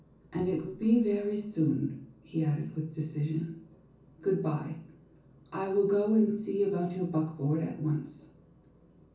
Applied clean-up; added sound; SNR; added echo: none; none; none; reverberation time 0.6 s.